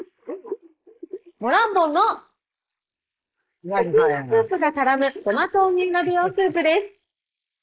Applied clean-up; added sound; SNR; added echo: neural mask model Resemble Enhance denoiser.